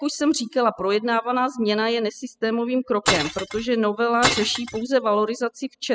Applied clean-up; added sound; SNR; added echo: classical method spectral subtraction.